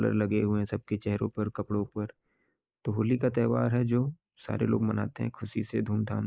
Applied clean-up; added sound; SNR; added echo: neural mask model Resemble Enhance denoiser.